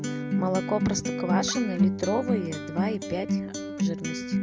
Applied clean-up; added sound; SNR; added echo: none; Acoustic guitar; -2 dB; none.